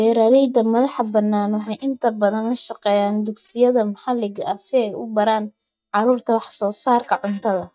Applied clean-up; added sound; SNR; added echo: neural mask model DeepFilterNet 3.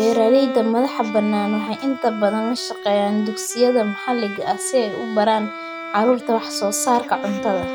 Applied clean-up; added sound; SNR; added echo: none; Bowed string instrument; 10 dB; none.